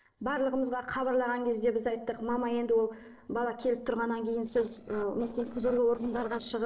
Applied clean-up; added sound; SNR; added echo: neural separator model SepFormer DNS4.